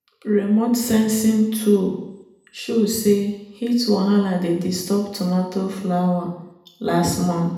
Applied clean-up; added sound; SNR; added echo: none; none; none; reverberation time 0.8 s.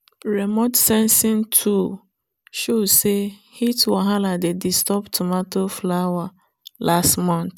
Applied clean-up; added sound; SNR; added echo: none; none; none; none.